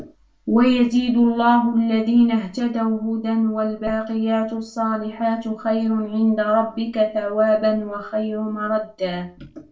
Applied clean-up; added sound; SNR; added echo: none; none; none; reverberation time 0.2 s.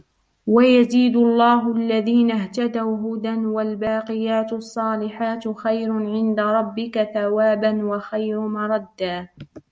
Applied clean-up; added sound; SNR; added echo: none; none; none; none.